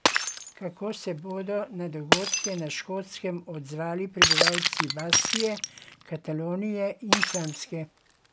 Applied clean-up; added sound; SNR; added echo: none; Shatter; -4 dB; none.